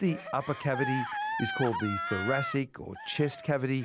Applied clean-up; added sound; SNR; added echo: none; Gasp; 6 dB; none.